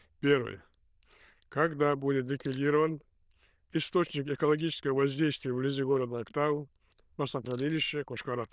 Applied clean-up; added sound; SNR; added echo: neural diffusion model UNIVERSE++.